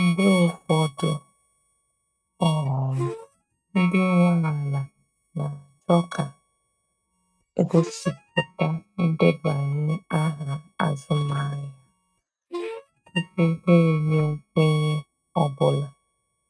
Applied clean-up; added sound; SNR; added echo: neural mask model RNNoise.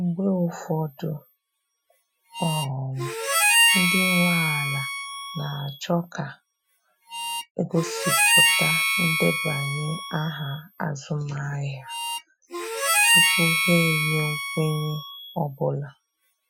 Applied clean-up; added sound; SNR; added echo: classical method Wiener filter.